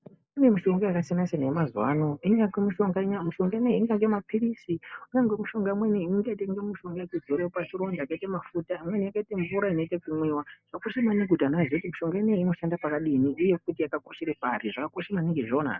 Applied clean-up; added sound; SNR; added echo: none; none; none; none.